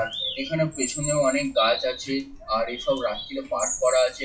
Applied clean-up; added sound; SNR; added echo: classical method WPE with log-MMSE.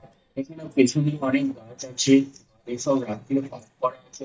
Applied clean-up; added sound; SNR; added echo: neural mask model DeepFilterNet 3.